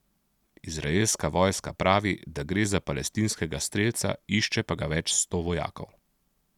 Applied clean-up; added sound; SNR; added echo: none; none; none; none.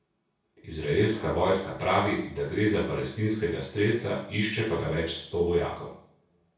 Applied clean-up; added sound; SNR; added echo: none; none; none; reverberation time 0.6 s.